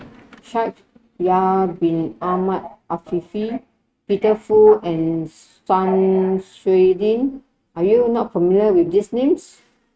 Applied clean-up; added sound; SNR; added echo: neural mask model RNNoise.